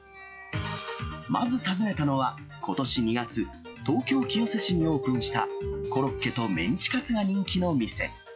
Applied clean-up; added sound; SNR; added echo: classical method log-MMSE.